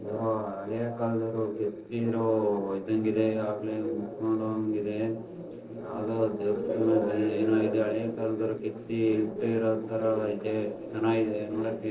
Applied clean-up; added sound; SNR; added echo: neural separator model SepFormer DNS4.